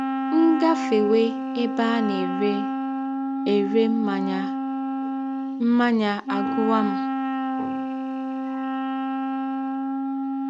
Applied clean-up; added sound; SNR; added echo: none; Wind instrument, woodwind instrument; 1 dB; none.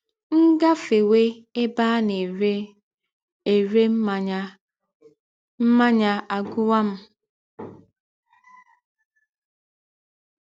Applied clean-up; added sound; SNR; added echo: none; none; none; none.